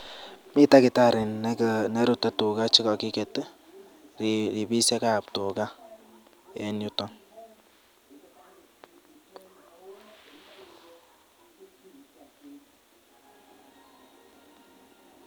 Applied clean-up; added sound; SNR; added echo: none; none; none; none.